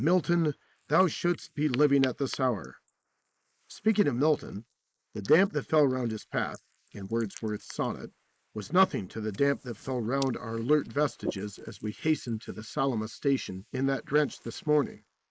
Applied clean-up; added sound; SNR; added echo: neural mask model Resemble Enhance denoiser.